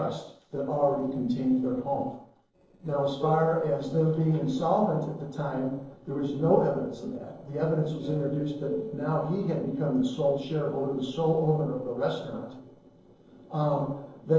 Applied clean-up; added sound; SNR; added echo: neural separator model SepFormer DNS4.